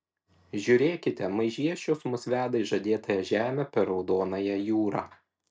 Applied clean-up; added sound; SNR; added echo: none; none; none; none.